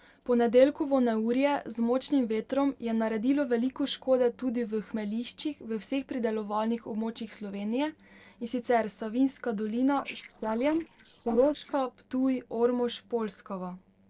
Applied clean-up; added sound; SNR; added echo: neural separator model SepFormer DNS4.